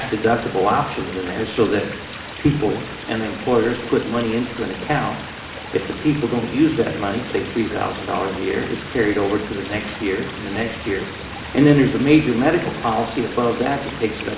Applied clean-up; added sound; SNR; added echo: none; Stream; 12 dB; reverberation time 0.8 s.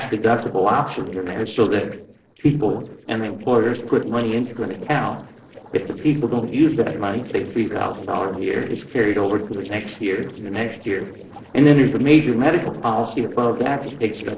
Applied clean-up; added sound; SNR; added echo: neural separator model SepFormer DNS4.